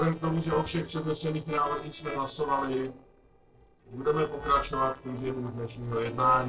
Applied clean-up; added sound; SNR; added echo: neural separator model SepFormer DNS4.